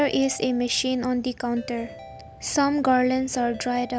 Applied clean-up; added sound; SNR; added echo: none; Ringtone / Keyboard (musical); 20 dB; none.